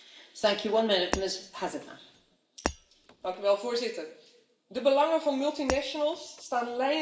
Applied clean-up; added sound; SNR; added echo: none; Shatter; 10 dB; reverberation time 0.7 s.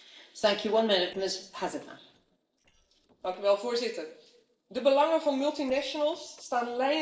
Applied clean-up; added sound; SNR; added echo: neural separator model SepFormer DNS4.